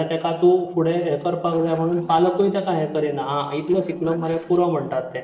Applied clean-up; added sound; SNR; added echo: neural separator model SepFormer DNS4.